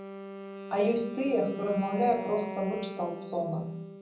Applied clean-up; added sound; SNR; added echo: none; Wind instrument, woodwind instrument; 10 dB; reverberation time 0.6 s.